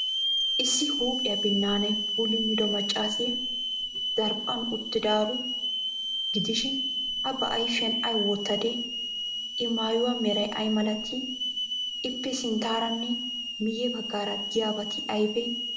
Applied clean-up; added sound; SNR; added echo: none; Hiss / Alarm; 1 dB; reverberation time 0.8 s.